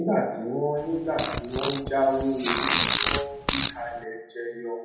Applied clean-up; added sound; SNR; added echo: none; Fart; -4 dB; reverberation time 0.8 s.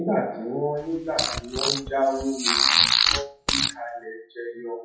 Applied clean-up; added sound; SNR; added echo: classical method WPE with log-MMSE.